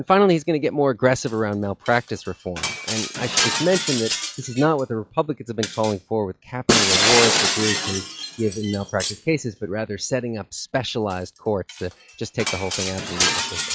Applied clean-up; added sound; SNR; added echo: classical method log-MMSE.